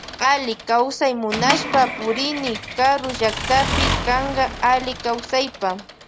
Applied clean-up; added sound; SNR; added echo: none; Accelerating, revving, vroom / Mechanisms; 7 dB; none.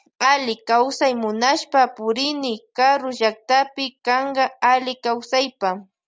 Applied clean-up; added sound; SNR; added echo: none; none; none; none.